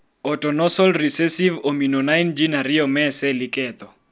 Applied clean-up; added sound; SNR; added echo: none; none; none; none.